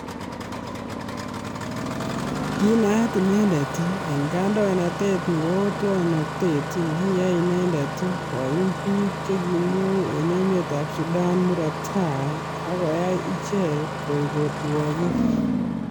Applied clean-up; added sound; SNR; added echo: none; Engine starting; 4 dB; none.